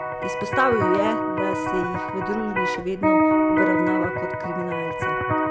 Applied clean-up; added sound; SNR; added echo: none; Electric guitar; -5 dB; none.